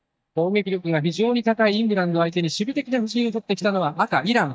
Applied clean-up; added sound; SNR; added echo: neural mask model DeepFilterNet 3.